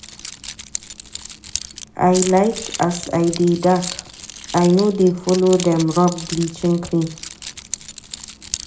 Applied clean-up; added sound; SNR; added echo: none; Keys jangling; 12 dB; reverberation time 0.4 s.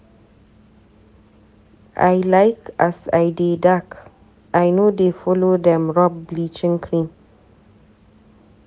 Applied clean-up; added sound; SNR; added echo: none; none; none; none.